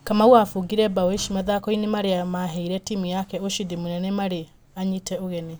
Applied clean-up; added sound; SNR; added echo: none; none; none; none.